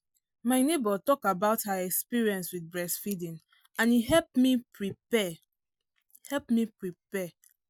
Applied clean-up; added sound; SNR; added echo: none; none; none; none.